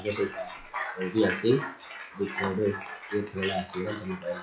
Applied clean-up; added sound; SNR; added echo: classical method WPE with log-MMSE.